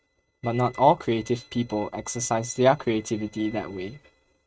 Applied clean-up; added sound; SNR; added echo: neural mask model RNNoise.